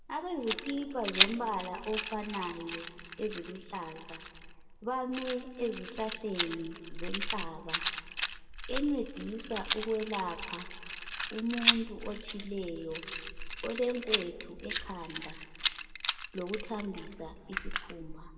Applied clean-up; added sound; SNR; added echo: none; Rattle; -2 dB; reverberation time 1.7 s.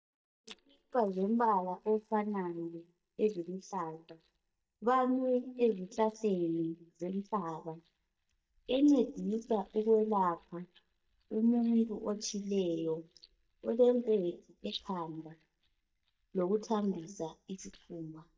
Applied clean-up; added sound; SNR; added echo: neural mask model DeepFilterNet 3.